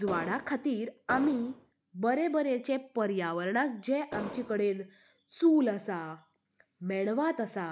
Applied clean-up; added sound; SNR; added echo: none; Explosion; 10 dB; none.